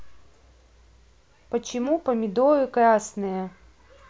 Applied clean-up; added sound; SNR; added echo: none; Wind instrument, woodwind instrument; 16 dB; none.